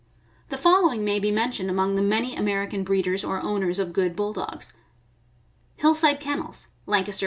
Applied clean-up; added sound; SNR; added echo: none; none; none; none.